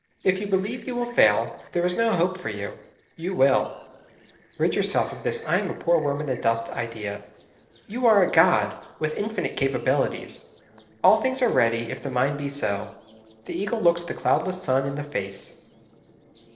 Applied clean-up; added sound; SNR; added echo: neural separator model SepFormer DNS4.